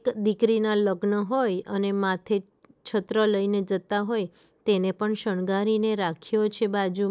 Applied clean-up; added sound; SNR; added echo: none; none; none; none.